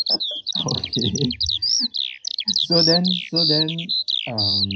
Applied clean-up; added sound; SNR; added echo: classical method WPE with log-MMSE.